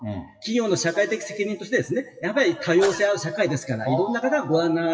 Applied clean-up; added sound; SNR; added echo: classical method WPE with log-MMSE.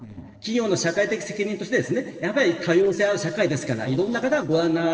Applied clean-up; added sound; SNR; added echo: neural separator model SepFormer DNS4.